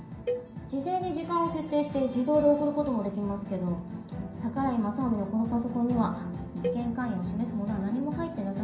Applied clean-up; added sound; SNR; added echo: none; Cowbell; 11 dB; reverberation time 0.6 s.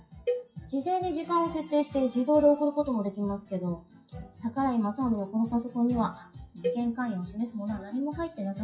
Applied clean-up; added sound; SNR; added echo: classical method WPE with log-MMSE.